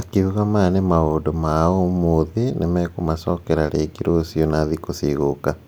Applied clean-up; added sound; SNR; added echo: none; none; none; none.